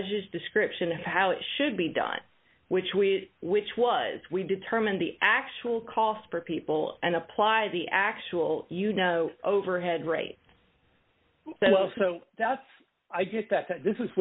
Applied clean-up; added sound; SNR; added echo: none; none; none; none.